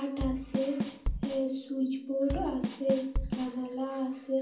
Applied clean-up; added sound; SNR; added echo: none; Bass drum / Snare drum / Drum kit; 4 dB; reverberation time 0.6 s.